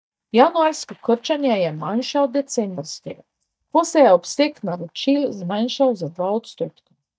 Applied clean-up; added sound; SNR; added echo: neural mask model DeepFilterNet 3.